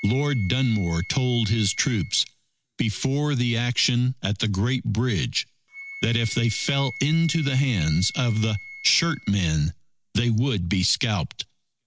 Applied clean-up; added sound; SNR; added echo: none; Wind instrument, woodwind instrument; 18 dB; none.